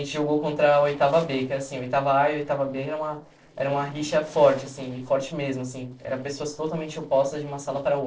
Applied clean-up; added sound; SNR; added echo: neural separator model SepFormer DNS4.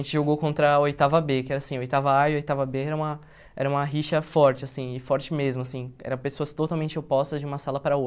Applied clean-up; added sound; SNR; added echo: none; none; none; none.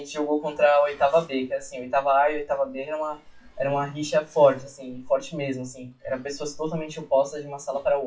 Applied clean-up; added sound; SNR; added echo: classical method WPE with log-MMSE.